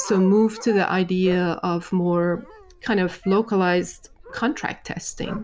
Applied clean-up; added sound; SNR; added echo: none; Dog; 18 dB; none.